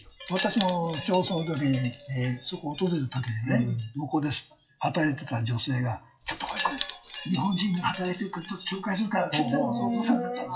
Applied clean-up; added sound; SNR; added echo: classical method WPE with log-MMSE.